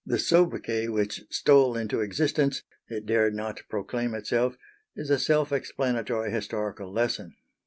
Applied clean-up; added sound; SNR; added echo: none; none; none; none.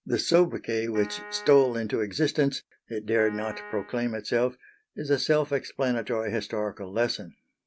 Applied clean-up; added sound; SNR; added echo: none; Piano; 15 dB; none.